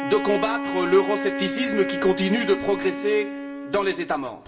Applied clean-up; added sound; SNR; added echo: none; Wind instrument, woodwind instrument; 6 dB; reverberation time 0.9 s.